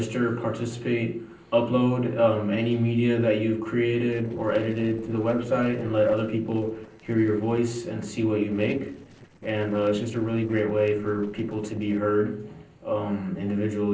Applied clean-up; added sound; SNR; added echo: neural separator model SepFormer DNS4.